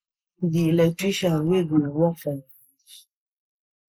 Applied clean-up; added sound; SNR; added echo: neural mask model Resemble Enhance denoiser.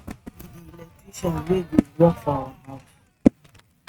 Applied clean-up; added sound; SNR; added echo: neural mask model RNNoise.